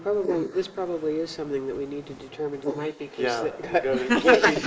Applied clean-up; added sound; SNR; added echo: neural mask model Resemble Enhance denoiser.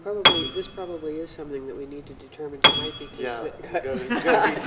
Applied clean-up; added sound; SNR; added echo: none; Piano; -1 dB; none.